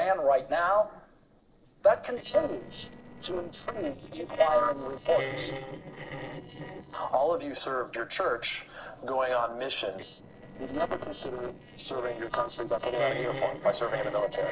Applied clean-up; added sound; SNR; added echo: neural separator model SepFormer DNS4.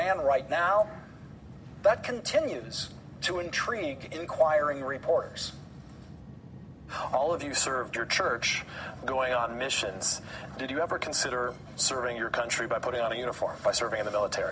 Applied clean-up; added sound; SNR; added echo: none; none; none; none.